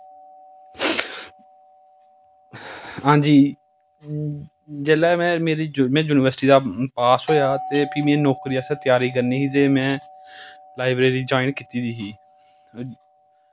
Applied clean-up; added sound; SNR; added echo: none; Doorbell; 18 dB; none.